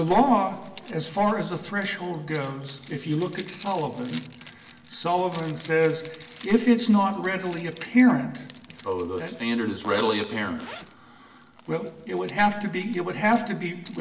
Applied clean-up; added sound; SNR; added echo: none; Zipper (clothing); 18 dB; reverberation time 0.9 s.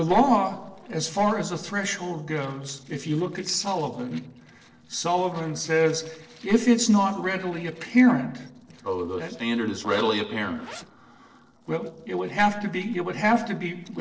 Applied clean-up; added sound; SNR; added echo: neural separator model SepFormer DNS4.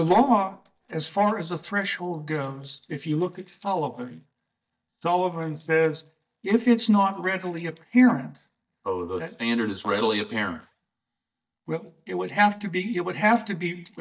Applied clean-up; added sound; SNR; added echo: neural mask model DeepFilterNet 3.